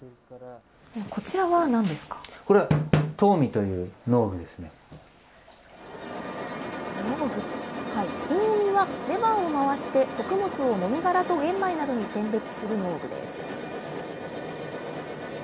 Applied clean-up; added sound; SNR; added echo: none; none; none; none.